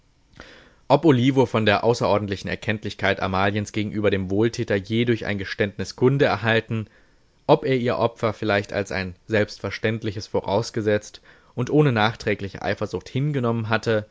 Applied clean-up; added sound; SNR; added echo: none; none; none; none.